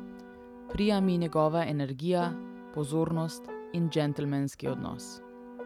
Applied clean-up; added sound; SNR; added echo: none; Piano; 13 dB; none.